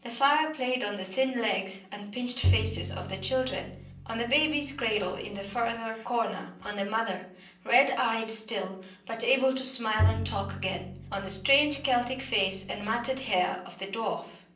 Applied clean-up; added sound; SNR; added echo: none; Bowed string instrument; 4 dB; reverberation time 0.6 s.